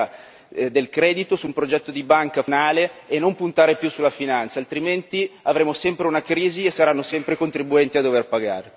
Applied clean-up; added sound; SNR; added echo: none; none; none; none.